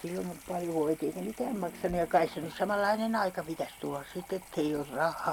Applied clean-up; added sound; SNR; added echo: none; Piano + Sink (filling or washing) / Water tap, faucet; 18 dB; none.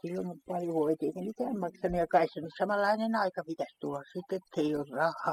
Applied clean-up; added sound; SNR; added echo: classical method spectral subtraction.